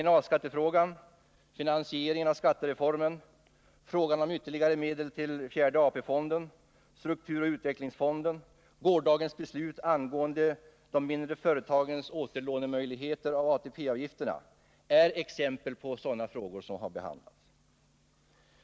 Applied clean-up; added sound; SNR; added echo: none; none; none; none.